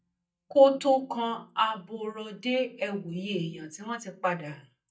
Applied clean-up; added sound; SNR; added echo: neural mask model DeepFilterNet 3.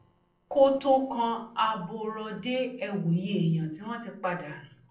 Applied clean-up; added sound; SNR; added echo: neural separator model SepFormer DNS4.